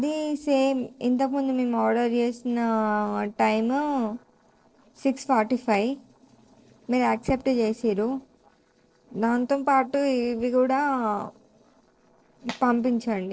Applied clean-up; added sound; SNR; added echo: neural separator model SepFormer DNS4.